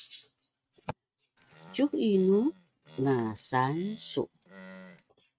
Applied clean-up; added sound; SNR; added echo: neural mask model RNNoise.